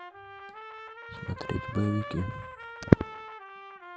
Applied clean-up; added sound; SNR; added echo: none; Trumpet; 12 dB; none.